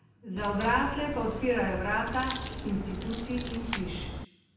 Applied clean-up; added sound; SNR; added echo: none; Crack; 6 dB; reverberation time 0.9 s.